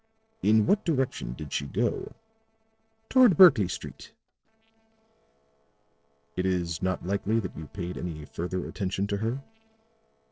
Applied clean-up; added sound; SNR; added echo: neural separator model SepFormer DNS4.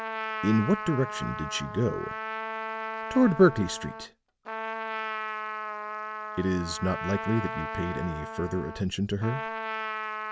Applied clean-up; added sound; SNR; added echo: none; Trumpet; 6 dB; none.